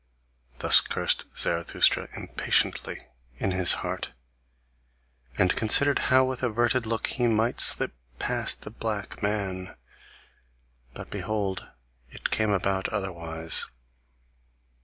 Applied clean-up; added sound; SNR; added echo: none; none; none; none.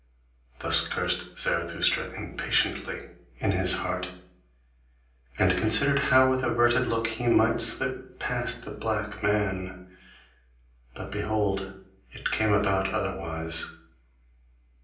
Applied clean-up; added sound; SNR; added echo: none; none; none; reverberation time 0.6 s.